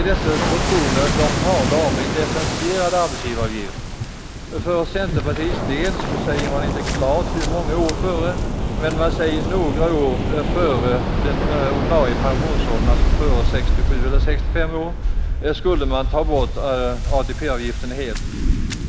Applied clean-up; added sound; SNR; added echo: none; Waves, surf; -3 dB; none.